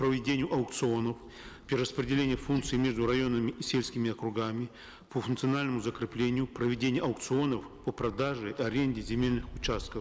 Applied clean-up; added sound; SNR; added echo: none; Wind; 17 dB; none.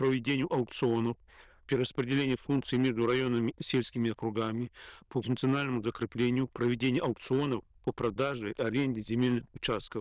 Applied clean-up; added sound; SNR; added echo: neural diffusion model UNIVERSE++.